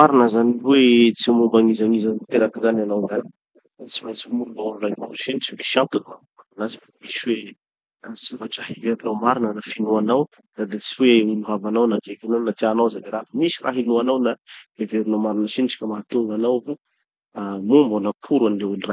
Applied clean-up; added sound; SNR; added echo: none; none; none; none.